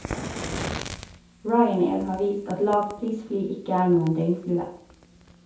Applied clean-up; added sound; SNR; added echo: none; Fire; 12 dB; reverberation time 0.6 s.